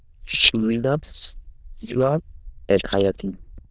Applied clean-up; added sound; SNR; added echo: neural diffusion model UNIVERSE++.